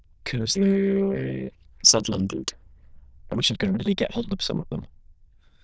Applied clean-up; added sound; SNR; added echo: neural diffusion model UNIVERSE++.